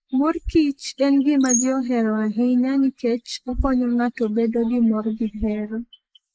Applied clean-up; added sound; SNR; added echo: neural mask model Resemble Enhance denoiser.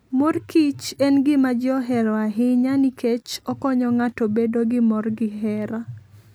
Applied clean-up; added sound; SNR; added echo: none; none; none; none.